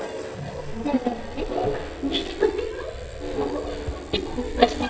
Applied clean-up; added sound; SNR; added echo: neural mask model DeepFilterNet 3.